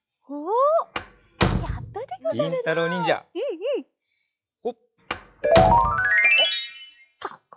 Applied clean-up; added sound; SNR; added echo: classical method log-MMSE.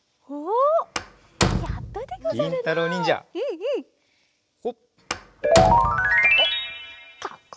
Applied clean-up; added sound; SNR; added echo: none; Slam; 4 dB; none.